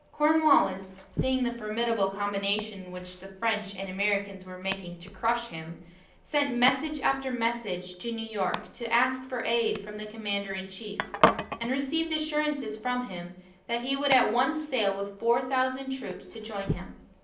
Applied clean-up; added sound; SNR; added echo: none; Domestic sounds, home sounds; 9 dB; reverberation time 0.6 s.